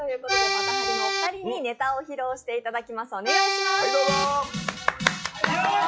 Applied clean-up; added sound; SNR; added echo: classical method log-MMSE.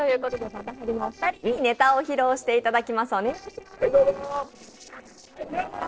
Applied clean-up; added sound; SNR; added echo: neural separator model SepFormer DNS4.